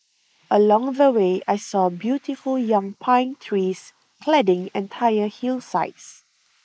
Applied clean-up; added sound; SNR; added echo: neural mask model Resemble Enhance denoiser.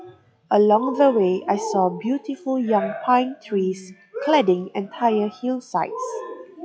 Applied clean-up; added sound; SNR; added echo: classical method log-MMSE.